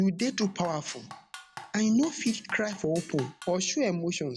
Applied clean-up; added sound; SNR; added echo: none; Drum kit; 18 dB; none.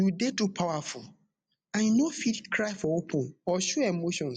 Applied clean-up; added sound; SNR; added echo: none; none; none; none.